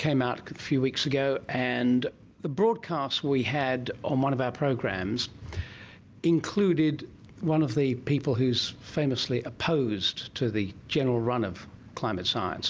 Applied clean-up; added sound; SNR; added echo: none; none; none; none.